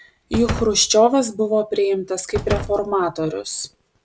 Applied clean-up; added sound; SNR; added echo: none; Slam; 11 dB; none.